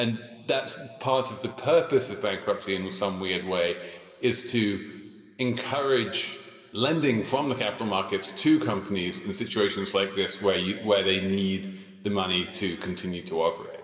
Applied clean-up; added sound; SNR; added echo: none; none; none; reverberation time 1.7 s.